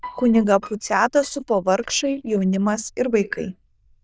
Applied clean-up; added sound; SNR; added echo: neural diffusion model UNIVERSE++.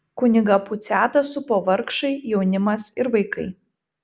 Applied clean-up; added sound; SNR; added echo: none; none; none; none.